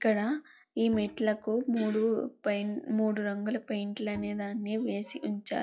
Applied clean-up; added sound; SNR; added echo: classical method log-MMSE.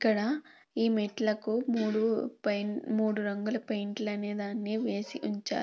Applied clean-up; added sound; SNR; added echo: none; none; none; none.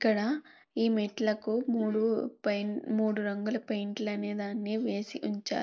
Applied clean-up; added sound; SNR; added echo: neural mask model Resemble Enhance denoiser.